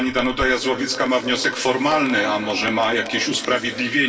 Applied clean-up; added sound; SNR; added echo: none; Rain; 18 dB; reverberation time 3.0 s.